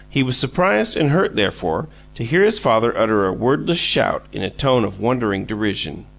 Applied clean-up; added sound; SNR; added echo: none; none; none; none.